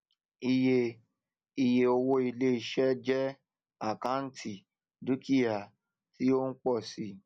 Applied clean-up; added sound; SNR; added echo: none; none; none; none.